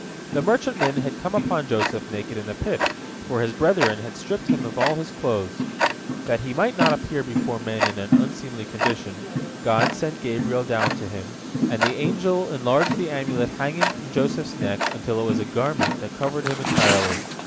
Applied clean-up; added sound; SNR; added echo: none; Tick-tock; 1 dB; none.